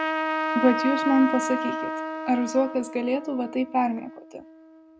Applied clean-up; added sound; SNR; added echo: none; Trumpet; 4 dB; none.